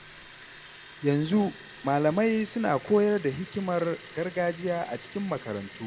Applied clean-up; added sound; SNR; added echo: none; Liquid; 19 dB; reverberation time 1.0 s.